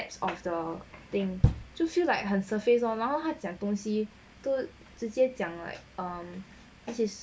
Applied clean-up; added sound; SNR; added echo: none; Knock; -1 dB; none.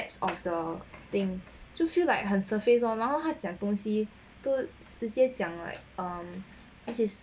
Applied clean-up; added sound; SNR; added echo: none; none; none; none.